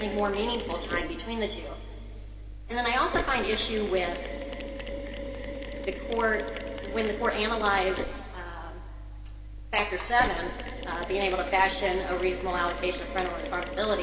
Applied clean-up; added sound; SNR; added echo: none; Mechanisms; 6 dB; reverberation time 2.2 s.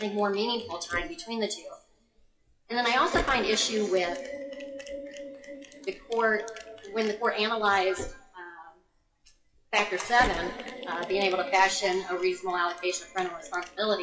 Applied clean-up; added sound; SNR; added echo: classical method WPE with log-MMSE.